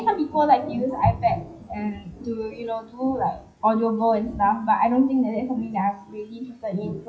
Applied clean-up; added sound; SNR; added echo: classical method WPE with log-MMSE.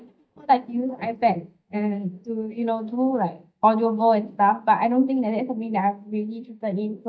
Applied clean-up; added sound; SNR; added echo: neural mask model DeepFilterNet 3.